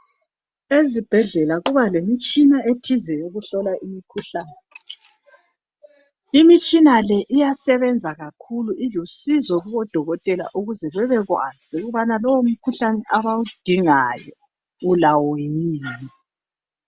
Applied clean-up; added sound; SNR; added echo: none; Clapping; 15 dB; none.